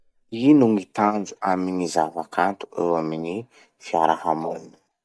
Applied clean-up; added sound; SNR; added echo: neural mask model DeepFilterNet 3.